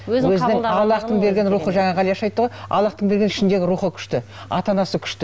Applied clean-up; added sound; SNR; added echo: none; none; none; none.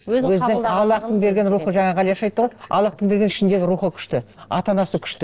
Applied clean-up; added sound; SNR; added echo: neural separator model SepFormer DNS4.